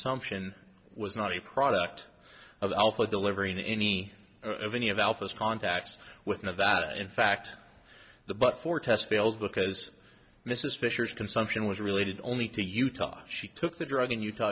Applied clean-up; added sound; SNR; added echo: none; none; none; none.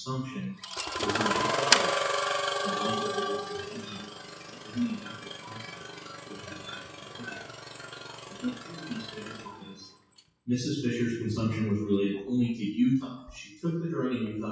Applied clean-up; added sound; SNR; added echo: classical method WPE with log-MMSE.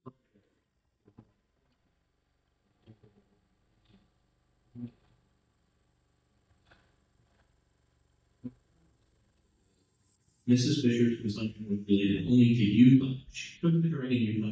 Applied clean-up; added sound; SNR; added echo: neural mask model DeepFilterNet 3.